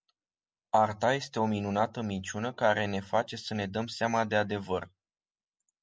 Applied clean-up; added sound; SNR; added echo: none; none; none; none.